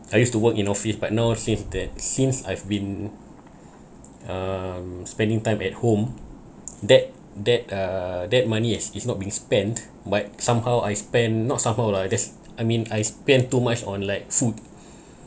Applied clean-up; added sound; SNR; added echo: none; none; none; none.